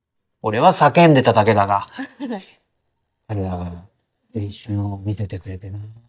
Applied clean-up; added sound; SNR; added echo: neural mask model DeepFilterNet 3.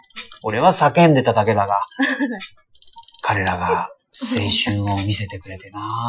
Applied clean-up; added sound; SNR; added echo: classical method Wiener filter.